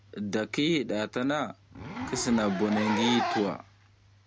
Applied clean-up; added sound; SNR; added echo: none; Zipper (clothing); 8 dB; none.